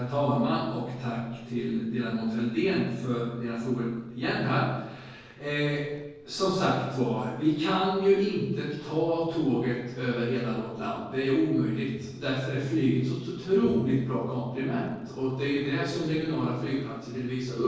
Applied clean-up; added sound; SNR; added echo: neural separator model SepFormer DNS4.